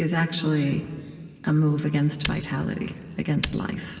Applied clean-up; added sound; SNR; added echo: none; Shatter; 8 dB; reverberation time 2.7 s.